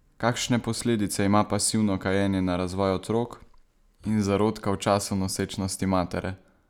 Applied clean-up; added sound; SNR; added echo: none; none; none; none.